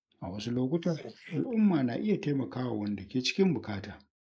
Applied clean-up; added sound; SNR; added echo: neural mask model Resemble Enhance denoiser.